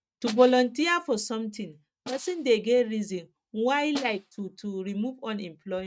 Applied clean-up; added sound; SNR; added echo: neural mask model RNNoise.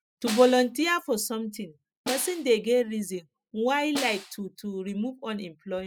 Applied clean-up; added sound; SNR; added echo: classical method spectral subtraction.